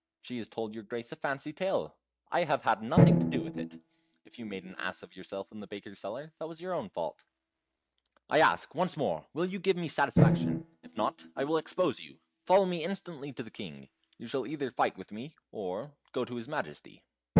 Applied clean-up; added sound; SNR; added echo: neural mask model RNNoise.